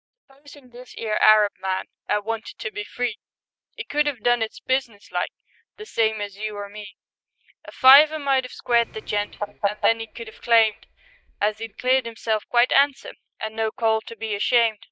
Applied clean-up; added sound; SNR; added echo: neural mask model DeepFilterNet 3.